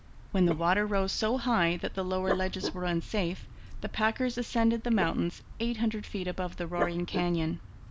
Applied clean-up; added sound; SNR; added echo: none; Dog; 10 dB; none.